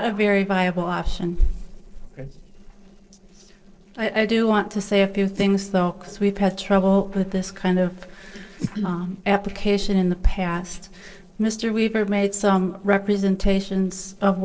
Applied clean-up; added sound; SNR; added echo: neural separator model SepFormer DNS4.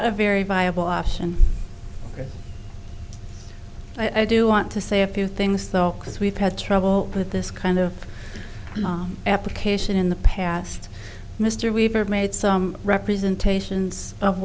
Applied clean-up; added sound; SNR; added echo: none; none; none; none.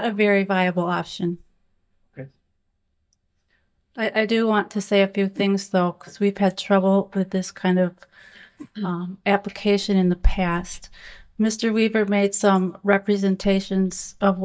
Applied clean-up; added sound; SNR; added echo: neural mask model DeepFilterNet 3.